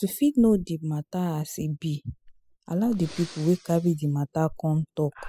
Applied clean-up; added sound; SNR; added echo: classical method spectral subtraction.